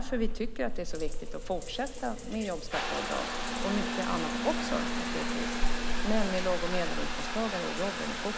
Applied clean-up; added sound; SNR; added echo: none; Trickle, dribble / Bathtub (filling or washing) / Water tap, faucet; -4 dB; none.